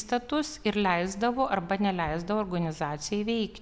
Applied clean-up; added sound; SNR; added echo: none; none; none; none.